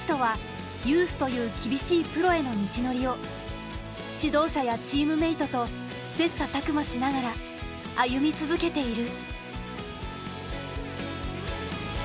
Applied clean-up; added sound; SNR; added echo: none; none; none; none.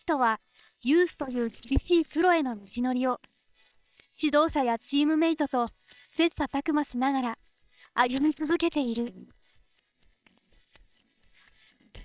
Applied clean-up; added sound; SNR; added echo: neural separator model SepFormer WHAM!.